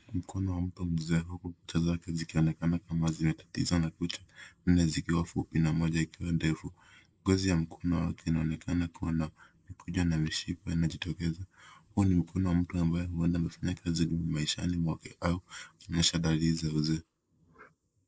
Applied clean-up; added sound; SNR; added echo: neural mask model Resemble Enhance denoiser.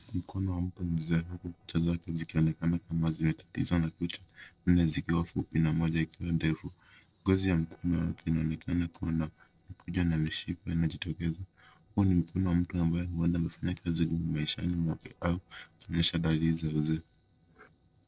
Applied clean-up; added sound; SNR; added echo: neural separator model SepFormer DNS4.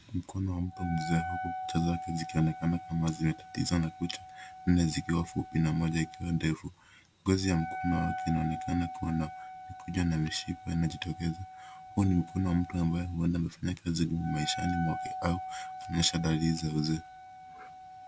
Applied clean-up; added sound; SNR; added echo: none; Wind instrument, woodwind instrument; 11 dB; none.